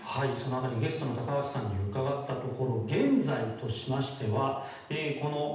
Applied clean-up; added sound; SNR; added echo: none; none; none; reverberation time 0.9 s.